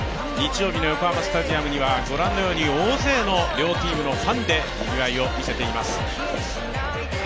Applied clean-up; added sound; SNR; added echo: none; Crack; 19 dB; none.